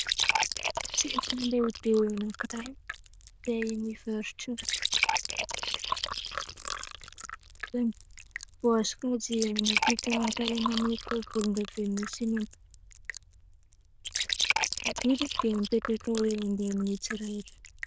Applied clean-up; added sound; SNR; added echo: neural diffusion model UNIVERSE++.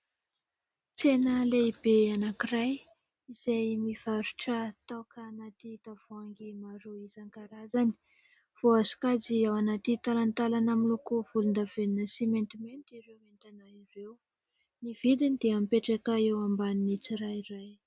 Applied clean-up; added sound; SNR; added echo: none; none; none; none.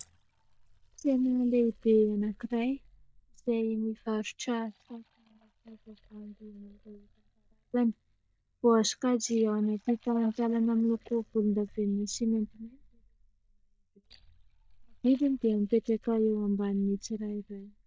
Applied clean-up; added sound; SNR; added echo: neural mask model DeepFilterNet 3.